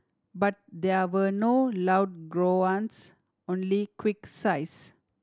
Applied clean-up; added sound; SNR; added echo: none; none; none; none.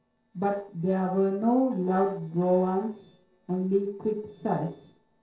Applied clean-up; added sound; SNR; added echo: neural separator model SepFormer DNS4.